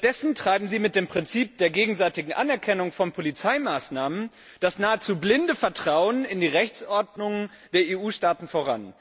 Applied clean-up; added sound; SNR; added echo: none; none; none; none.